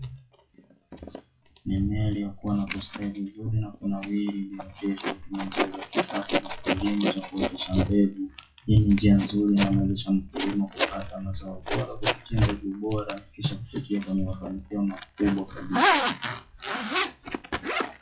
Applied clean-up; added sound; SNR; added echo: classical method WPE with log-MMSE.